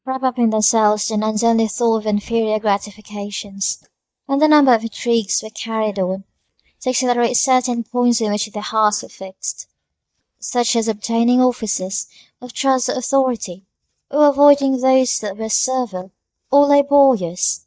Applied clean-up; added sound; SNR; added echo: neural mask model DeepFilterNet 3.